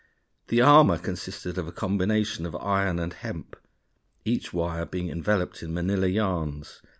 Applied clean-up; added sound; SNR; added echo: none; none; none; none.